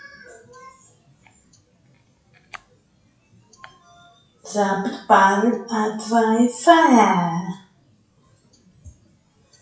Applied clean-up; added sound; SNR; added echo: classical method WPE with log-MMSE.